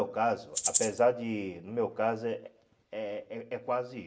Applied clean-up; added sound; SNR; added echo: none; Rattle (instrument); -2 dB; reverberation time 0.6 s.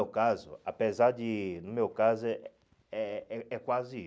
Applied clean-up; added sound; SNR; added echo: none; none; none; none.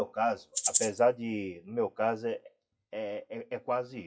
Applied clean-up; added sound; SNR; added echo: classical method WPE with log-MMSE.